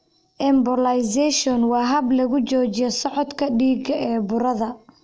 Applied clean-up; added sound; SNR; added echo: neural separator model SepFormer DNS4.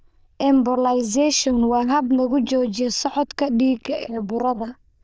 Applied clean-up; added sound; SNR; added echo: neural diffusion model UNIVERSE++.